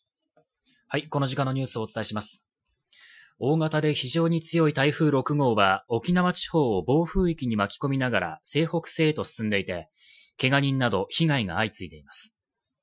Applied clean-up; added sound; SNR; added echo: classical method Wiener filter.